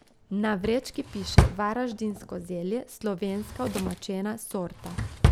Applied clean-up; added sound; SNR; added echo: none; Drawer open or close; -1 dB; none.